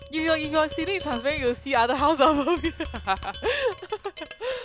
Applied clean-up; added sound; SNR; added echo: none; Tap; 14 dB; none.